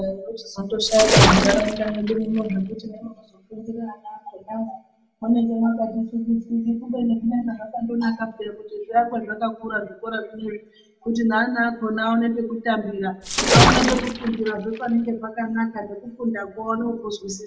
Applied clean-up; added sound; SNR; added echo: none; Splash, splatter; -4 dB; reverberation time 0.5 s.